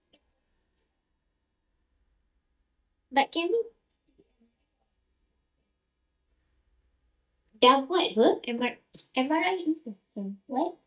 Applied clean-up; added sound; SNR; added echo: neural mask model DeepFilterNet 3.